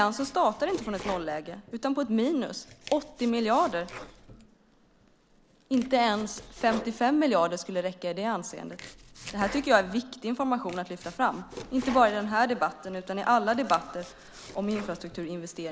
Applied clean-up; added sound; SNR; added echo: none; Domestic sounds, home sounds; 17 dB; none.